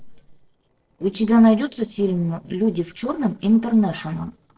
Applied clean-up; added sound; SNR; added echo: neural separator model SepFormer DNS4.